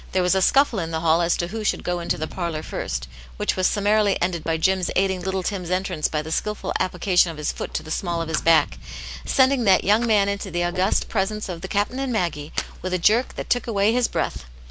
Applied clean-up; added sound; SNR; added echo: none; Fire + Boom; 15 dB; none.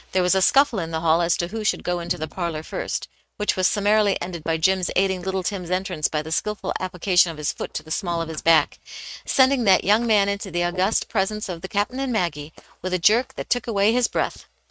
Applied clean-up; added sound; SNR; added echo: neural mask model RNNoise.